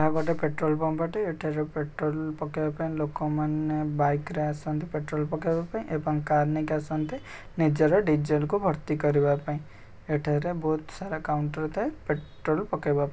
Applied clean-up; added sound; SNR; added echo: none; none; none; none.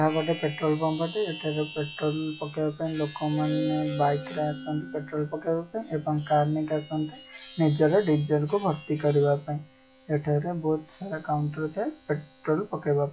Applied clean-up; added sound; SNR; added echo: classical method log-MMSE.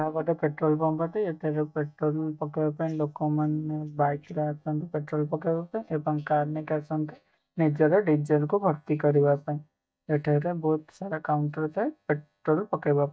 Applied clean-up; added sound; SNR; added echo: neural mask model DeepFilterNet 3.